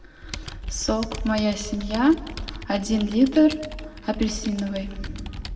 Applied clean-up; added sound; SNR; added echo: none; Computer keyboard; 11 dB; reverberation time 1.2 s.